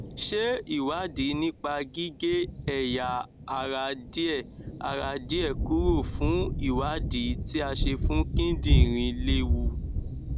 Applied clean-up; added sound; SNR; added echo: none; Thunder; 0 dB; none.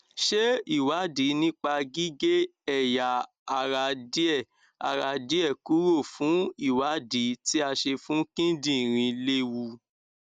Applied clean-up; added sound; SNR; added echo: none; none; none; none.